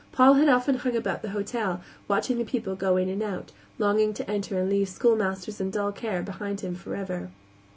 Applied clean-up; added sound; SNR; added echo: none; none; none; none.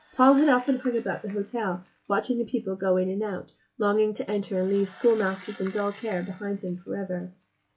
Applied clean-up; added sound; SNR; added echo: classical method log-MMSE.